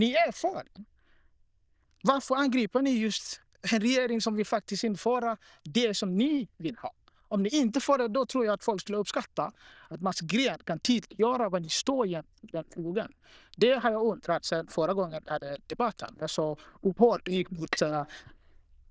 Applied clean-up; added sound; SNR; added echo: neural diffusion model UNIVERSE++.